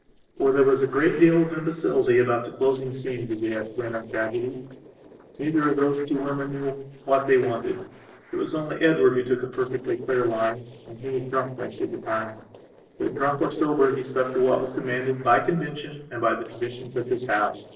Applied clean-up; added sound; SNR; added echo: neural separator model SepFormer DNS4.